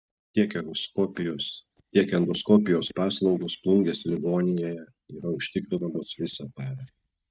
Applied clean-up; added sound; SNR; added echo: neural mask model DeepFilterNet 3.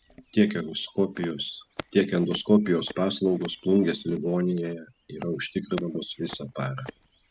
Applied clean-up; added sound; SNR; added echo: none; Walk, footsteps; 20 dB; none.